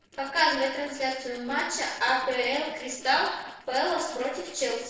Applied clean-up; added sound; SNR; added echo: neural separator model SepFormer DNS4.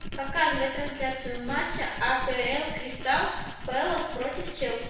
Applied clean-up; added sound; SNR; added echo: none; Tools; 7 dB; reverberation time 1.0 s.